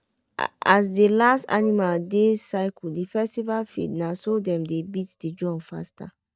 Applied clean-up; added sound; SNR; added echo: neural mask model DeepFilterNet 3.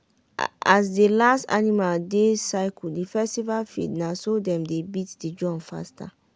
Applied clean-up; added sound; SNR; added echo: none; none; none; none.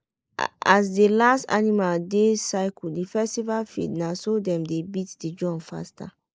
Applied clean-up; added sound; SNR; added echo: neural mask model Resemble Enhance denoiser.